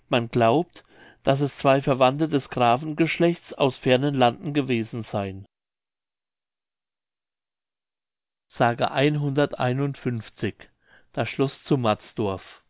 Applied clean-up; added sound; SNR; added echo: none; none; none; none.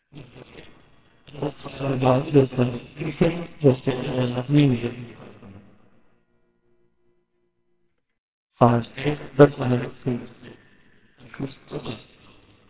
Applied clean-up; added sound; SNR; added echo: neural separator model SepFormer WHAMR!.